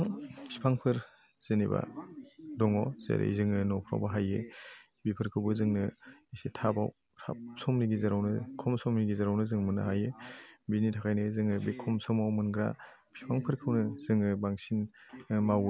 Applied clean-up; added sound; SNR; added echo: none; none; none; none.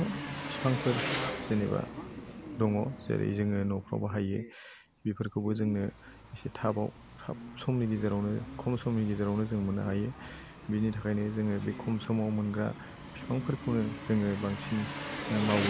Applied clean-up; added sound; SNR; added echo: none; Engine; 10 dB; none.